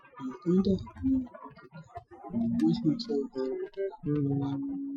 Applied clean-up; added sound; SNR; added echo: classical method Wiener filter.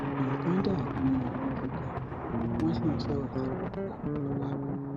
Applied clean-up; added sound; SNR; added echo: none; Guitar + Thunder; -2 dB; none.